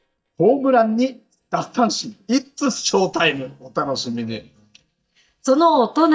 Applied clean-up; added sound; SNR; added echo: neural mask model DeepFilterNet 3.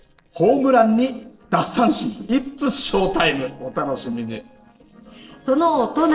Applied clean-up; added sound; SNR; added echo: neural separator model SepFormer DNS4.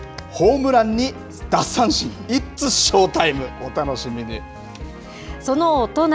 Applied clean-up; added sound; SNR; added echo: none; none; none; none.